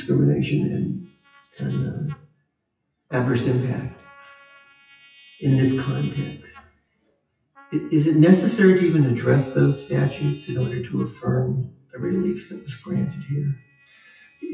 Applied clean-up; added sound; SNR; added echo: classical method WPE with log-MMSE.